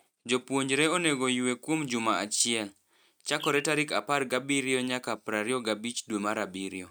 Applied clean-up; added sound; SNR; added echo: neural mask model RNNoise.